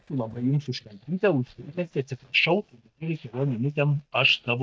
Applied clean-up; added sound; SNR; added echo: neural mask model DeepFilterNet 3.